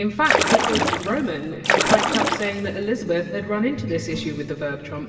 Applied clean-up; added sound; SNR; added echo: none; Splash, splatter; -3 dB; reverberation time 2.1 s.